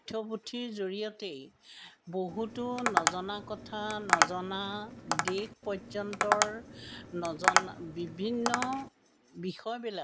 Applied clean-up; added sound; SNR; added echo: none; Tap; -4 dB; none.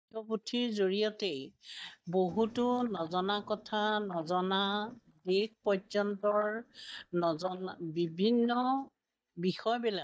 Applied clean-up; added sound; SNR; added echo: neural mask model DeepFilterNet 3.